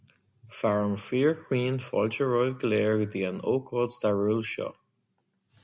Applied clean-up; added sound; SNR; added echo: none; none; none; none.